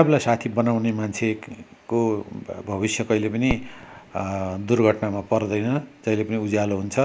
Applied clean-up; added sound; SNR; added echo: none; Fireworks; 17 dB; none.